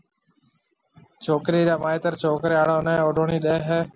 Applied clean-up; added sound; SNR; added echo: none; none; none; none.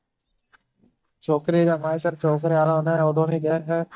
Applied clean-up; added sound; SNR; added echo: neural mask model DeepFilterNet 3.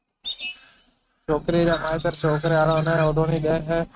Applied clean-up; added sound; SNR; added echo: neural mask model RNNoise.